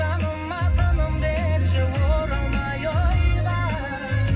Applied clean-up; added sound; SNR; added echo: none; Fire; 16 dB; reverberation time 0.4 s.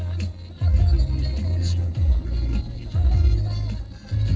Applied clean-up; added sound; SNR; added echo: neural separator model SepFormer DNS4.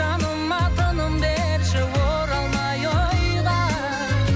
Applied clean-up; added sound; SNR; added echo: none; none; none; none.